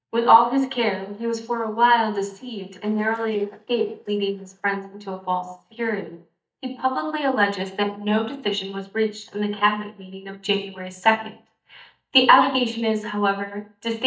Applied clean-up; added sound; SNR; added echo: neural mask model DeepFilterNet 3.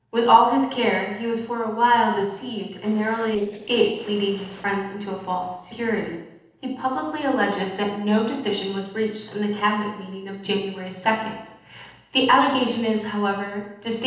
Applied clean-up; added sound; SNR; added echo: neural separator model SepFormer DNS4.